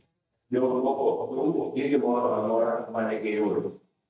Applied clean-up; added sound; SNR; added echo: neural mask model DeepFilterNet 3.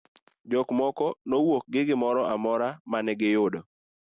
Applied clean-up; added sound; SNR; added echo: none; none; none; none.